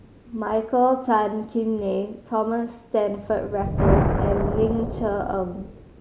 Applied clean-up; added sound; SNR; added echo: none; Thunder; 3 dB; none.